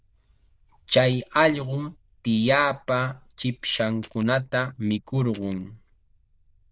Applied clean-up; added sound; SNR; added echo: neural diffusion model UNIVERSE++.